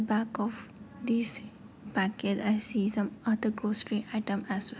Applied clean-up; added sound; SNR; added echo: none; none; none; none.